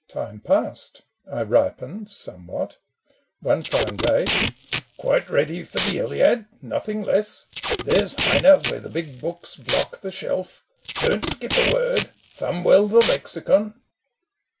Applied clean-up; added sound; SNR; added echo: none; Packing tape, duct tape; 4 dB; none.